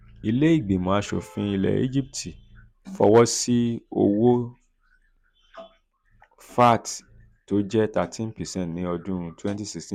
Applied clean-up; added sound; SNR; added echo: none; none; none; none.